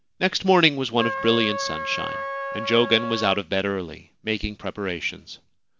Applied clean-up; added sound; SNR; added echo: none; Trumpet; 6 dB; none.